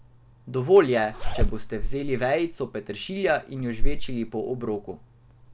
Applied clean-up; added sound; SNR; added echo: none; Zipper (clothing); 1 dB; none.